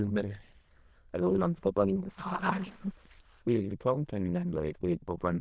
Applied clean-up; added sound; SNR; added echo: neural diffusion model UNIVERSE++.